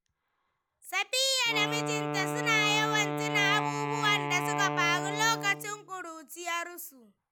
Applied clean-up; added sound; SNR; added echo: none; Wind instrument, woodwind instrument; 3 dB; none.